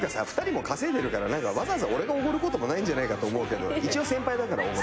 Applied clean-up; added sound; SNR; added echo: none; none; none; none.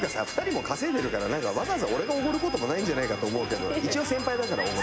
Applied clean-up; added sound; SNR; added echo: none; Train + Rain / Train; 13 dB; none.